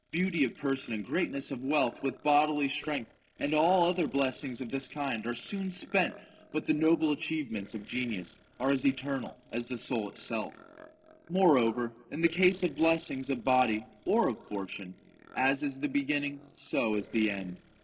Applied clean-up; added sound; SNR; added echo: neural separator model SepFormer DNS4.